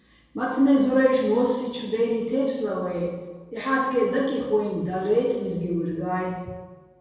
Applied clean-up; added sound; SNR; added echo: none; none; none; reverberation time 1.2 s.